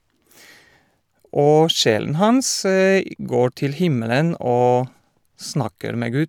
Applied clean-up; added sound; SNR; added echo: none; none; none; none.